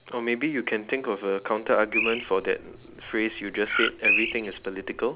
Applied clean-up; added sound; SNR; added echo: none; Bird; 3 dB; none.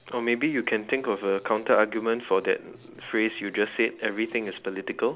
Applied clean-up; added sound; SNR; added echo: none; none; none; none.